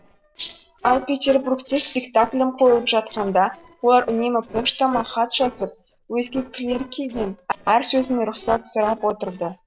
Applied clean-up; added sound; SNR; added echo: neural separator model SepFormer DNS4.